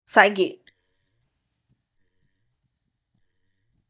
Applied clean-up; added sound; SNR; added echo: neural mask model DeepFilterNet 3.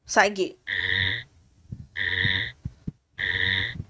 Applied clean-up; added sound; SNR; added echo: neural mask model RNNoise.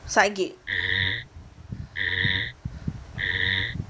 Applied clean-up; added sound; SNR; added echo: none; Wood; -5 dB; none.